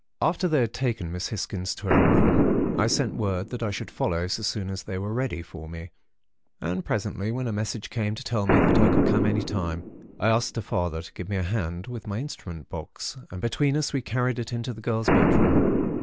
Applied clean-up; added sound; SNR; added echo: none; Boom; 0 dB; none.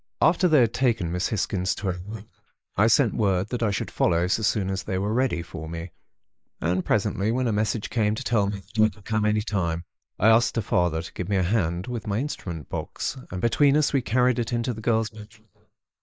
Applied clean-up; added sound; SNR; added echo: neural mask model Resemble Enhance denoiser.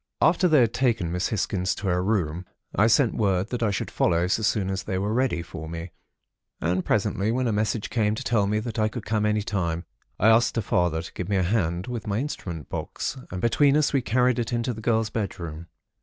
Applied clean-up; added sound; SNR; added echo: none; none; none; none.